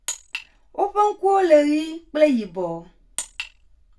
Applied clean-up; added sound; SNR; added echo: none; none; none; reverberation time 0.2 s.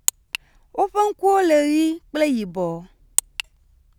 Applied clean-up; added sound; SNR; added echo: none; none; none; none.